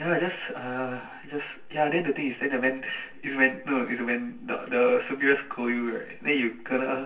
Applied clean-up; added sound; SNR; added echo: none; none; none; reverberation time 0.3 s.